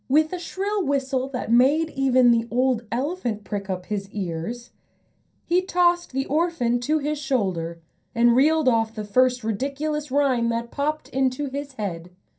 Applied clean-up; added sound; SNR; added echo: none; none; none; reverberation time 0.3 s.